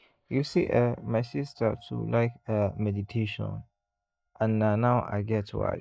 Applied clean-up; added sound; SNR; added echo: neural mask model DeepFilterNet 3.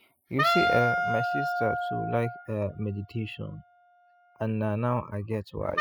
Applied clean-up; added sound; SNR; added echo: classical method spectral subtraction.